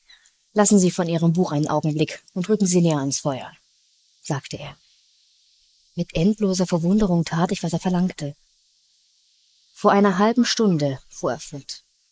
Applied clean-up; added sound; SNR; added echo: neural mask model Resemble Enhance denoiser.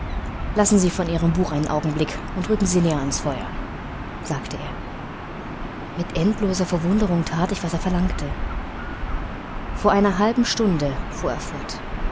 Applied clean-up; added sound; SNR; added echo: none; Gull, seagull / Ocean; 6 dB; none.